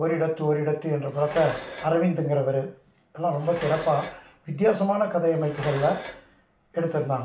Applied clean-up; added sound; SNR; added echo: none; Dishes, pots, and pans; 15 dB; reverberation time 0.4 s.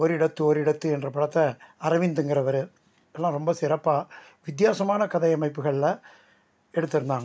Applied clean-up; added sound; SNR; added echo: none; none; none; none.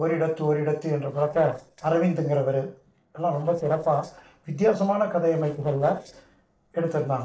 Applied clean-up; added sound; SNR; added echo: neural separator model SepFormer DNS4.